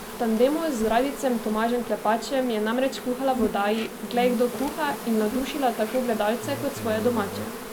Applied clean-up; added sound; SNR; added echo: none; Insect; 9 dB; none.